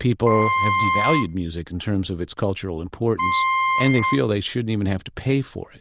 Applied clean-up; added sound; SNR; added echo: neural diffusion model UNIVERSE++.